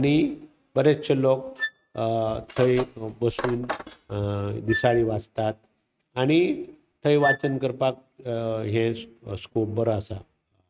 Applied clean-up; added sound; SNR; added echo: neural mask model RNNoise.